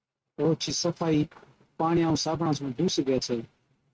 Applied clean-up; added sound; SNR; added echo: neural mask model RNNoise.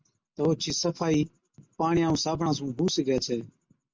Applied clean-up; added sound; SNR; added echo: none; none; none; none.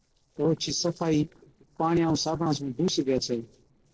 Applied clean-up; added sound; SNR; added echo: neural separator model SepFormer DNS4.